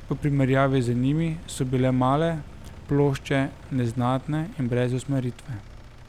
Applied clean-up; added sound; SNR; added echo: none; Engine; 17 dB; none.